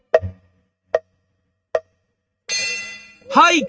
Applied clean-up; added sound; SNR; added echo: neural mask model RNNoise.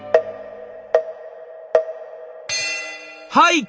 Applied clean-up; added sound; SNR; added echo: none; none; none; none.